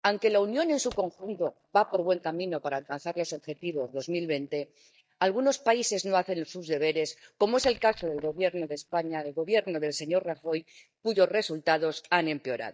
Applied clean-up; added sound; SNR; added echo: neural mask model DeepFilterNet 3.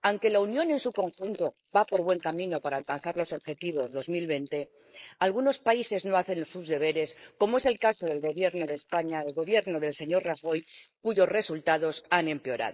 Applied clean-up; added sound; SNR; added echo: neural mask model Resemble Enhance denoiser.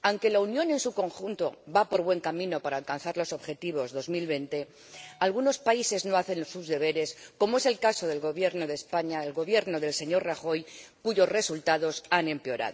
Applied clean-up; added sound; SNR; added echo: none; none; none; none.